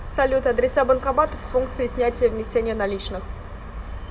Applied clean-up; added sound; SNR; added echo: none; none; none; reverberation time 0.7 s.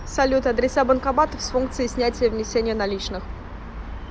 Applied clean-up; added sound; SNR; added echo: none; none; none; none.